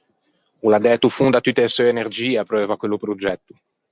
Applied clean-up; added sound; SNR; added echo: none; none; none; none.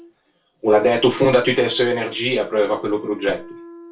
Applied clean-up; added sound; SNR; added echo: none; Wind instrument, woodwind instrument; 19 dB; reverberation time 0.3 s.